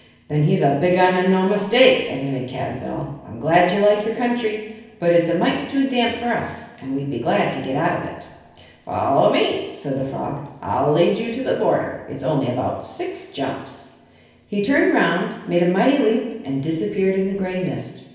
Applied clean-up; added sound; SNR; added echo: none; none; none; reverberation time 0.9 s.